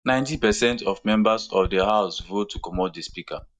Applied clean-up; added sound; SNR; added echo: neural mask model DeepFilterNet 3.